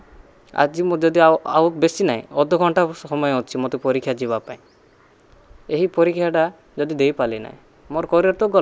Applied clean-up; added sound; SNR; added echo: none; none; none; none.